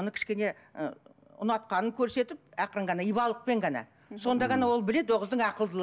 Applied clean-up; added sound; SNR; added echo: none; none; none; none.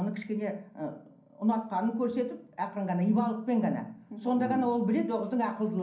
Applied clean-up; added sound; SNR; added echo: none; none; none; reverberation time 0.6 s.